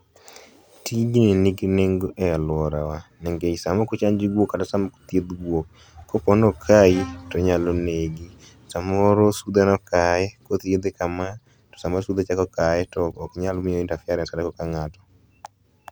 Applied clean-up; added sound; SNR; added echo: none; Bowed string instrument; 20 dB; none.